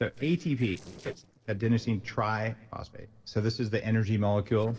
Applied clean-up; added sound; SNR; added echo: neural separator model SepFormer DNS4.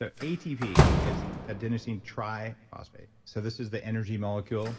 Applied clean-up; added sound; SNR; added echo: none; Slam; -3 dB; reverberation time 1.4 s.